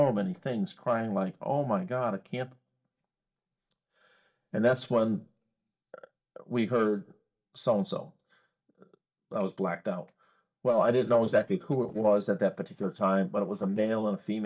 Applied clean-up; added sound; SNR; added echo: neural mask model DeepFilterNet 3.